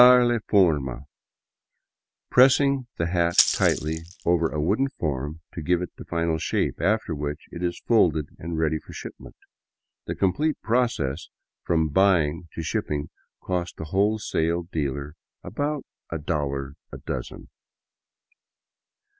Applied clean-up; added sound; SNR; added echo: none; Rattle (instrument); 4 dB; none.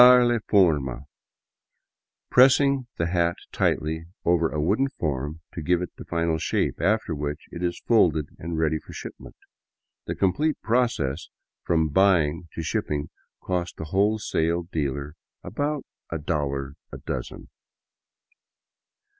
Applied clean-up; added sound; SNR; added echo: none; none; none; none.